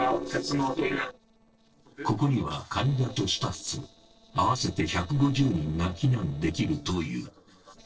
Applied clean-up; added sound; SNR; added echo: neural separator model SepFormer DNS4.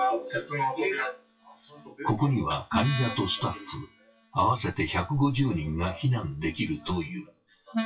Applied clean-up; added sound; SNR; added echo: classical method WPE with log-MMSE.